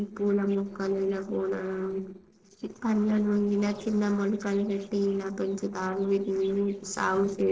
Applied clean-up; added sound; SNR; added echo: neural separator model SepFormer DNS4.